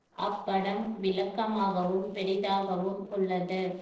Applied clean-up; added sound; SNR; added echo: neural separator model SepFormer DNS4.